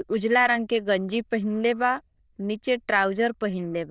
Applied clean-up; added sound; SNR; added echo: neural diffusion model UNIVERSE++.